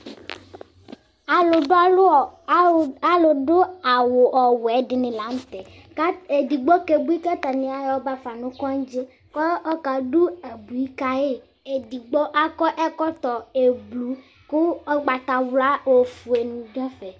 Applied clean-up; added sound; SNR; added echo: none; none; none; none.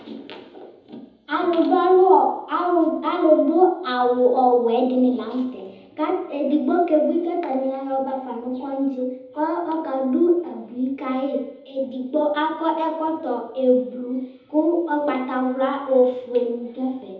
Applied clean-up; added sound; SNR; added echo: none; none; none; reverberation time 1.0 s.